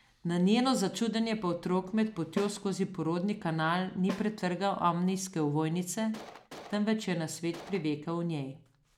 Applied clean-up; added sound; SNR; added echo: none; Gunshot, gunfire + Snare drum; 15 dB; none.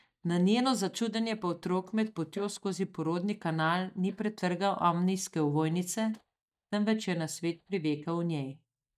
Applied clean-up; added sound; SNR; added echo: neural mask model DeepFilterNet 3.